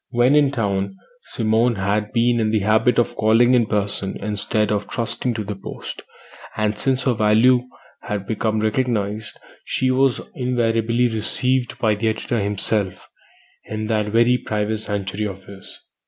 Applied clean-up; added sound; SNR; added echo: none; none; none; none.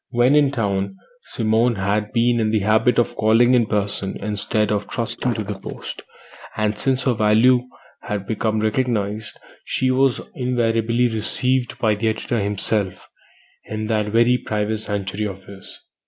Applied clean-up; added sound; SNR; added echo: neural mask model Resemble Enhance denoiser.